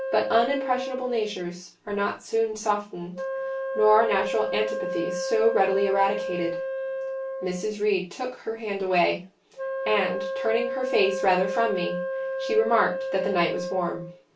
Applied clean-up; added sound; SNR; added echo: none; Wind instrument, woodwind instrument; 5 dB; reverberation time 0.2 s.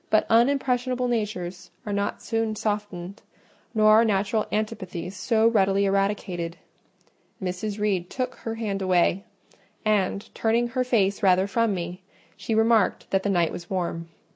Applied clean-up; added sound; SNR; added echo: none; none; none; none.